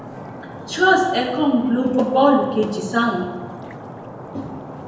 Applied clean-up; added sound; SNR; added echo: none; Stream; 14 dB; reverberation time 0.9 s.